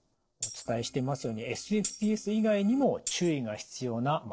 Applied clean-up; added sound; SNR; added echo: neural separator model SepFormer DNS4.